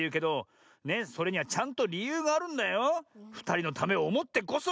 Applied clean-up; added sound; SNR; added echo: none; none; none; none.